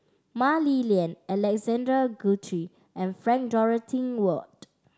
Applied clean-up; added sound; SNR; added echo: none; none; none; none.